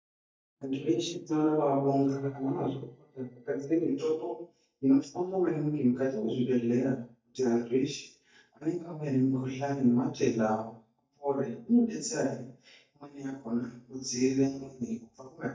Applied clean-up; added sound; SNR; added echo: neural mask model DeepFilterNet 3.